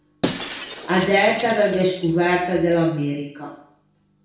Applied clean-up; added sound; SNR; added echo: none; Shatter; 11 dB; reverberation time 0.6 s.